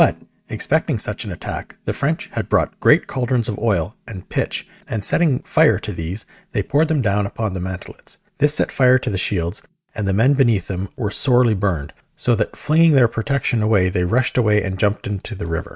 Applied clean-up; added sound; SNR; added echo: neural mask model RNNoise.